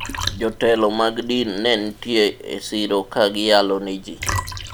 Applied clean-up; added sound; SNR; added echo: none; Liquid; 11 dB; none.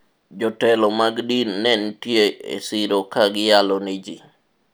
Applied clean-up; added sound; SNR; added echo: none; none; none; none.